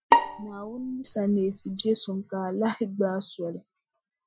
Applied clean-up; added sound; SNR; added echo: classical method Wiener filter.